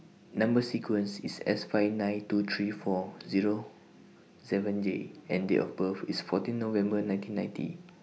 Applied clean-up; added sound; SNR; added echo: none; none; none; none.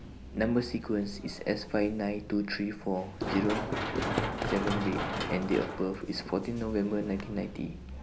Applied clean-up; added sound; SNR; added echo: none; Run; 5 dB; none.